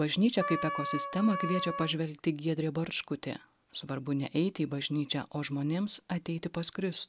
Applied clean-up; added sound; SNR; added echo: none; Wind instrument, woodwind instrument; 5 dB; none.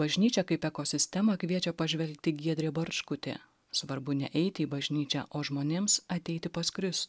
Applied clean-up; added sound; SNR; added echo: none; none; none; none.